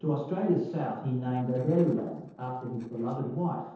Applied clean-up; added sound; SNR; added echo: neural separator model SepFormer DNS4.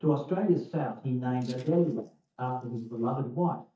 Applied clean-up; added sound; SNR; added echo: neural mask model DeepFilterNet 3.